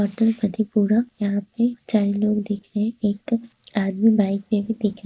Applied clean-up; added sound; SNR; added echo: neural mask model Resemble Enhance denoiser.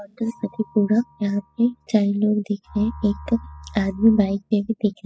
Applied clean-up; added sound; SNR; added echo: classical method spectral subtraction.